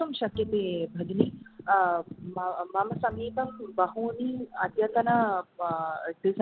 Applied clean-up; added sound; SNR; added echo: none; Bowed string instrument; 18 dB; none.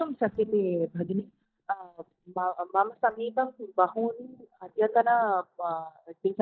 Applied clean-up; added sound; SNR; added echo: neural mask model DeepFilterNet 3.